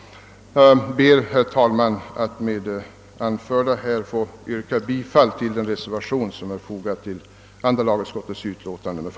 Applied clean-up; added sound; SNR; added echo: none; none; none; none.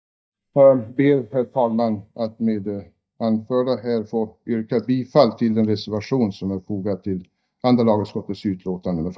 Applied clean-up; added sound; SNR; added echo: neural mask model DeepFilterNet 3.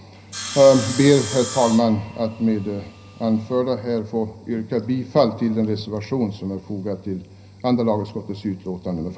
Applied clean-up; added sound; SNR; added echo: none; Sawing; 12 dB; reverberation time 0.4 s.